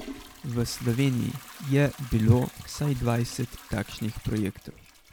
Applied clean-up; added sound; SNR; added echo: none; Trickle, dribble / Toilet flush / Hiss; 18 dB; none.